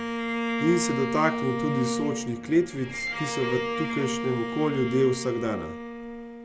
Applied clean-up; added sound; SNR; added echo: none; Bowed string instrument; 3 dB; none.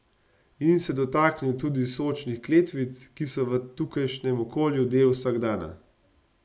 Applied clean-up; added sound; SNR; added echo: none; none; none; none.